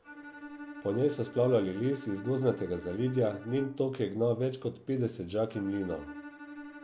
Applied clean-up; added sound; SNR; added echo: none; Bowed string instrument; 15 dB; none.